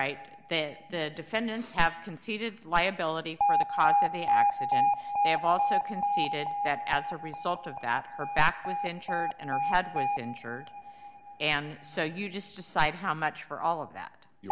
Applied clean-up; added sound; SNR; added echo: none; Alarm; 0 dB; none.